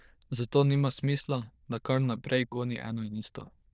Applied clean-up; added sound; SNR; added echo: neural diffusion model UNIVERSE++.